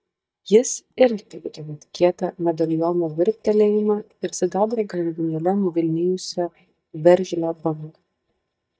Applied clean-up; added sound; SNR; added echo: neural mask model DeepFilterNet 3.